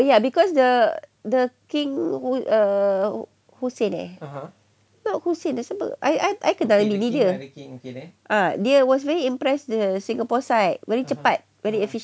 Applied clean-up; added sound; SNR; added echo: none; none; none; none.